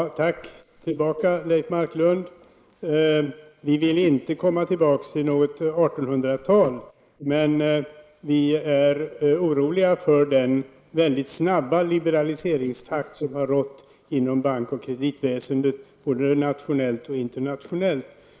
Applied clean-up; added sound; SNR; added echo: neural mask model Resemble Enhance denoiser.